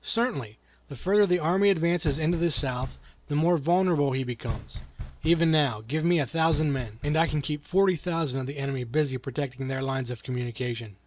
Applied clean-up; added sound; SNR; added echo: none; Knock; 10 dB; none.